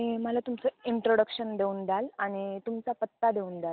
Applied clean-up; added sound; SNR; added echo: none; none; none; none.